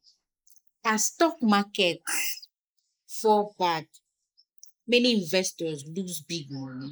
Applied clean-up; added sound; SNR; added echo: neural mask model Resemble Enhance denoiser.